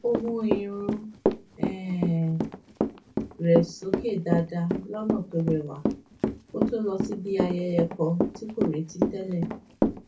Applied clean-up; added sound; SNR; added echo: none; Walk, footsteps / Run; 1 dB; reverberation time 0.3 s.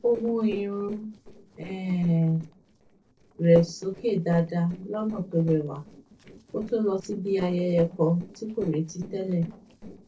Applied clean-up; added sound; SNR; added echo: neural separator model SepFormer DNS4.